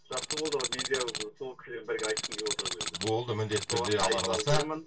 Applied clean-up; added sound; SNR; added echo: none; Tools; 3 dB; reverberation time 0.1 s.